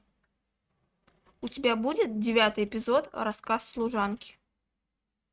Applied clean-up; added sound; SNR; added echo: neural mask model RNNoise.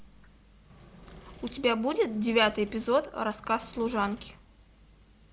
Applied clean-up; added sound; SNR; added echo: none; Engine / Mechanisms; 20 dB; none.